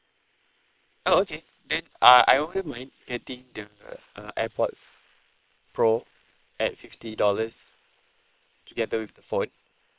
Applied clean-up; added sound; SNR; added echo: neural separator model SepFormer WHAM!.